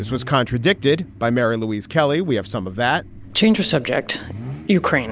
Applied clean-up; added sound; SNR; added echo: none; Idling / Accelerating, revving, vroom / Car; 17 dB; none.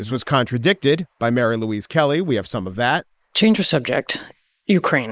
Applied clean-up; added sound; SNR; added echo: neural mask model Resemble Enhance denoiser.